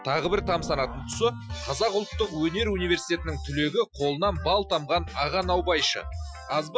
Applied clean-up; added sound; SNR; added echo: classical method Wiener filter.